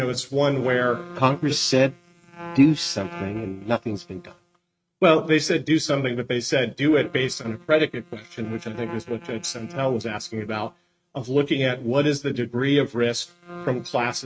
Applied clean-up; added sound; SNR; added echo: neural mask model RNNoise.